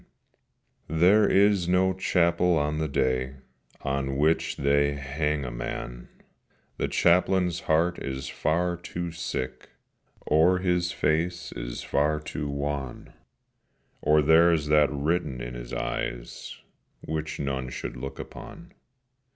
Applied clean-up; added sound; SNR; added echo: none; none; none; none.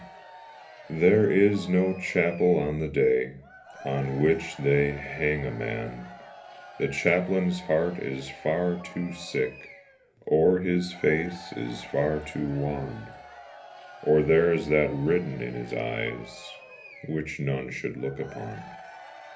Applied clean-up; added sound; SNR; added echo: none; Crowd / Cheering; 19 dB; reverberation time 0.3 s.